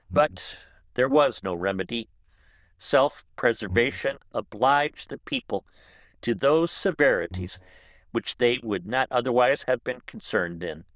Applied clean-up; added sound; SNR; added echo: neural diffusion model UNIVERSE++.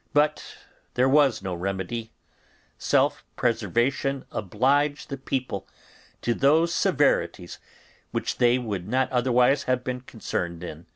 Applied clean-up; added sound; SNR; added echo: none; none; none; none.